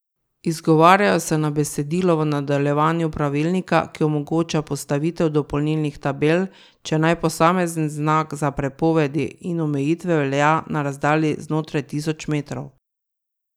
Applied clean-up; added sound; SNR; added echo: none; none; none; none.